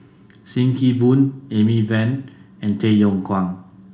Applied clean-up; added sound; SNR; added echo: none; none; none; reverberation time 0.4 s.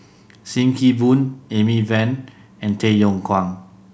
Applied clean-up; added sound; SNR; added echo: none; none; none; none.